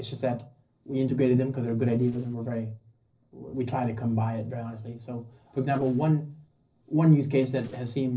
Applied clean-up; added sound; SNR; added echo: neural separator model SepFormer DNS4.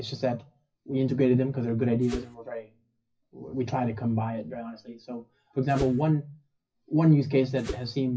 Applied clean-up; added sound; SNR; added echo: classical method WPE with log-MMSE.